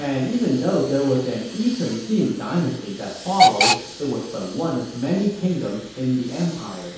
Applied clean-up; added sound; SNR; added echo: none; Hiss / Alarm / Train; 4 dB; reverberation time 0.8 s.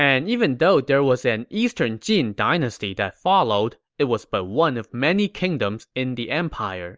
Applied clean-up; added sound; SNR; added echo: none; none; none; none.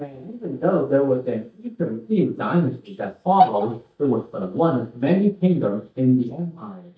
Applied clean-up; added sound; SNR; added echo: neural mask model DeepFilterNet 3.